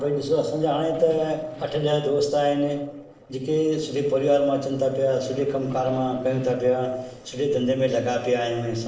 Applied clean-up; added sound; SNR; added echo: neural separator model SepFormer DNS4.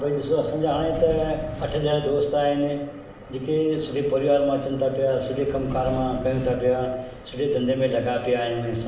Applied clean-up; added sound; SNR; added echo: none; Wind; 15 dB; reverberation time 0.9 s.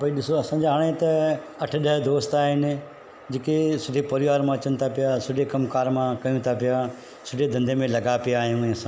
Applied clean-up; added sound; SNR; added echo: none; none; none; none.